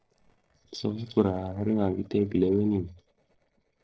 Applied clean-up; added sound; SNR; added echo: neural separator model SepFormer DNS4.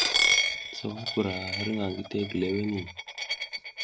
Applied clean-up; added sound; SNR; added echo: none; Coin (dropping); -3 dB; none.